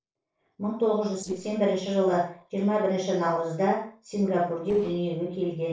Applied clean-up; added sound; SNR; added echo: neural separator model SepFormer DNS4.